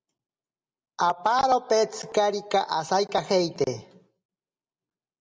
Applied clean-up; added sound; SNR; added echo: none; none; none; none.